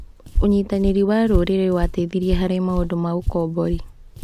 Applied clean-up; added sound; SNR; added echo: none; Walk, footsteps; 5 dB; none.